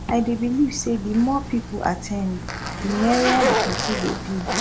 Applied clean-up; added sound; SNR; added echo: none; Zipper (clothing); 3 dB; none.